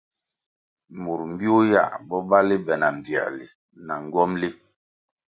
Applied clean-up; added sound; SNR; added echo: none; none; none; none.